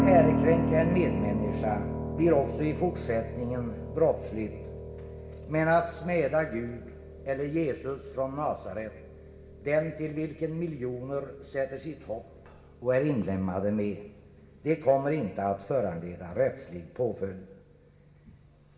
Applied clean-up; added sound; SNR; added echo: none; Piano; 5 dB; reverberation time 1.2 s.